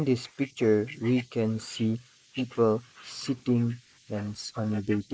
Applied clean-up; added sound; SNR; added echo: neural mask model Resemble Enhance denoiser.